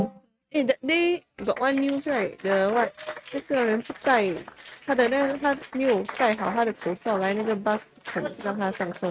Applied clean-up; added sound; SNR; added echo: neural mask model RNNoise.